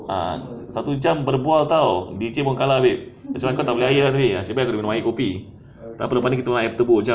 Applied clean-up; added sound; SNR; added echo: none; none; none; none.